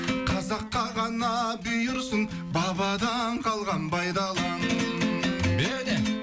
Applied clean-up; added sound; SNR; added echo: none; none; none; none.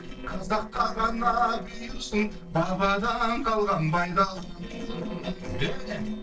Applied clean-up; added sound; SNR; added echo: neural separator model SepFormer DNS4.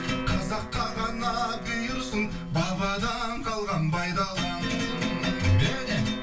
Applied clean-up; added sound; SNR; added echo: none; Wind instrument, woodwind instrument; 15 dB; reverberation time 0.2 s.